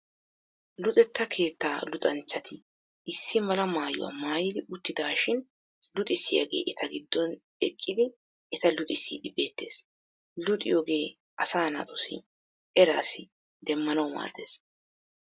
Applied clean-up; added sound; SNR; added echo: none; none; none; none.